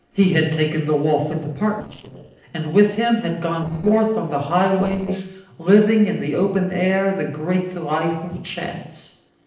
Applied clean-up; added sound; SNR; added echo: neural separator model SepFormer DNS4.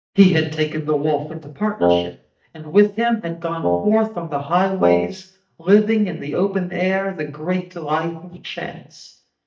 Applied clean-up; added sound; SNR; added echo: neural mask model DeepFilterNet 3.